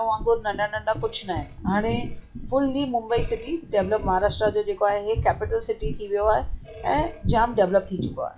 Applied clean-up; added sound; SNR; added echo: classical method log-MMSE.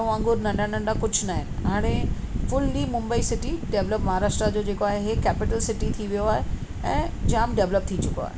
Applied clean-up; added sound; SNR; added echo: none; none; none; none.